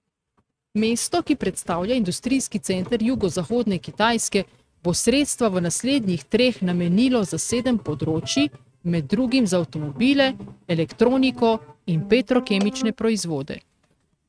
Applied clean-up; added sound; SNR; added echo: neural mask model RNNoise.